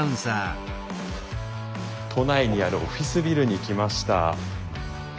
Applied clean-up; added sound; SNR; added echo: none; Whoosh, swoosh, swish; 12 dB; none.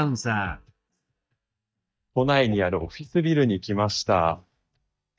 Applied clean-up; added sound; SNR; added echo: neural mask model DeepFilterNet 3.